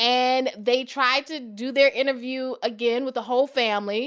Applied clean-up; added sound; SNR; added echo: none; none; none; none.